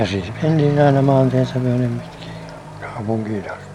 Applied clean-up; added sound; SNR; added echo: none; Accelerating, revving, vroom / Truck; 13 dB; none.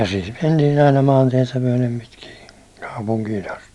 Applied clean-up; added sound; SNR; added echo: none; none; none; none.